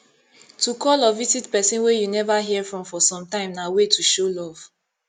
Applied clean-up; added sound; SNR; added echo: none; none; none; none.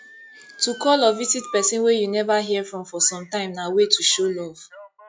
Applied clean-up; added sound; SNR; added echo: classical method log-MMSE.